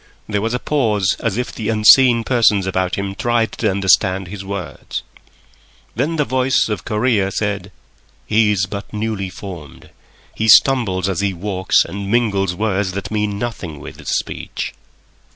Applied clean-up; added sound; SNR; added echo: none; none; none; none.